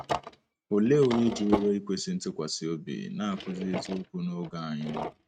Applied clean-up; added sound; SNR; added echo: neural mask model RNNoise.